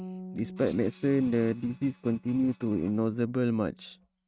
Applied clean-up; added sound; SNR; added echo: neural mask model RNNoise.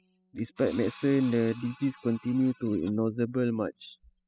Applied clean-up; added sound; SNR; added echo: classical method spectral subtraction.